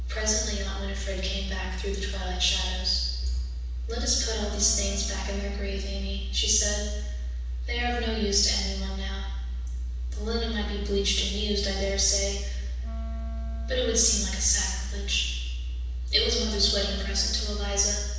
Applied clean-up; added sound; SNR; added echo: none; Wind instrument, woodwind instrument; 20 dB; reverberation time 1.1 s.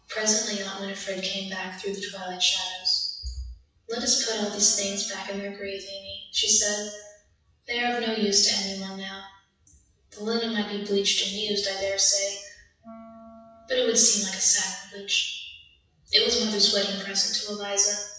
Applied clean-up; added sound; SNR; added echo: classical method WPE with log-MMSE.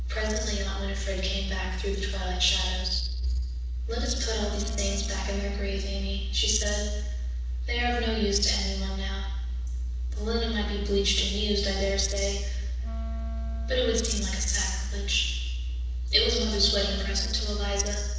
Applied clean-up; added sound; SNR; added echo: neural separator model SepFormer DNS4.